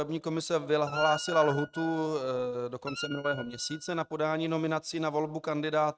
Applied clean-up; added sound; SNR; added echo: neural mask model RNNoise.